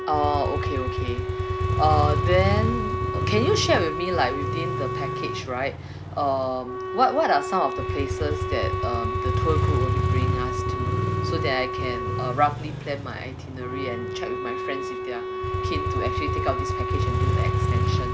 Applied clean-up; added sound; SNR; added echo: none; Motorcycle + Wind instrument, woodwind instrument; -2 dB; none.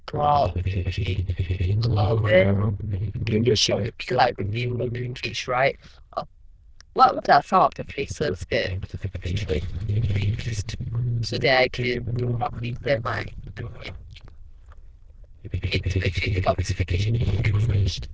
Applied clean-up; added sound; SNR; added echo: neural diffusion model UNIVERSE++.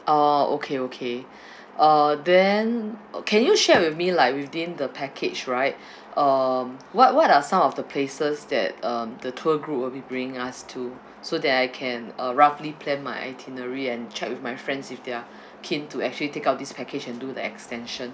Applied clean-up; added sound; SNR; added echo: none; none; none; none.